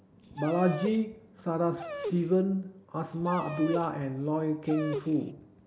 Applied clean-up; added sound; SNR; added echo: none; Dog; 11 dB; none.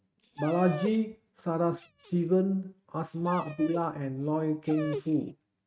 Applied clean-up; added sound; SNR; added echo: neural mask model RNNoise.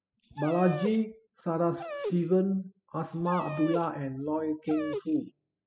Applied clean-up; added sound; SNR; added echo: classical method spectral subtraction.